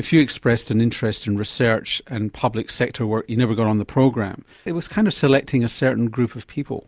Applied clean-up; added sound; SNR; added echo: none; none; none; none.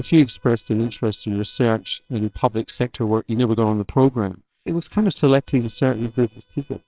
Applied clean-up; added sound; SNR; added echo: neural separator model SepFormer WHAMR!.